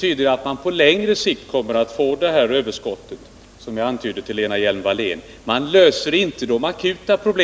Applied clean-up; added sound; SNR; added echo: none; none; none; none.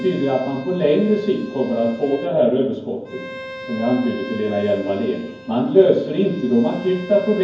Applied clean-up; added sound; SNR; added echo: none; Bowed string instrument; 16 dB; reverberation time 0.9 s.